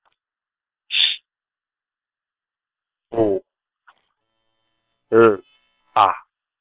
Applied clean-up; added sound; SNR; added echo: neural separator model SepFormer WHAM!.